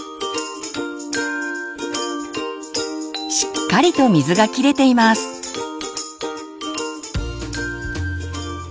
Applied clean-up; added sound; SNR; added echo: none; none; none; none.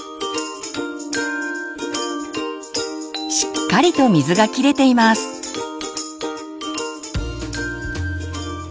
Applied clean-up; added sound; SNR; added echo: none; Brass instrument; 18 dB; none.